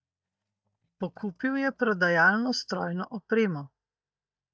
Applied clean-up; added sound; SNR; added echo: neural mask model DeepFilterNet 3.